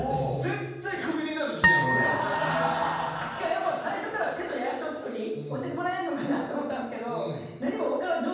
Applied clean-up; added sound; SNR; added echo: none; Harp; -2 dB; reverberation time 1.2 s.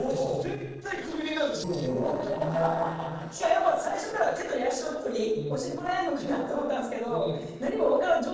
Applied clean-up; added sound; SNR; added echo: neural separator model SepFormer DNS4.